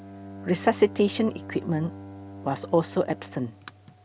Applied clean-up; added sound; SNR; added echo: none; Bowed string instrument; 14 dB; none.